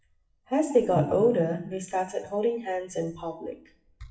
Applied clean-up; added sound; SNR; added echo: classical method WPE with log-MMSE.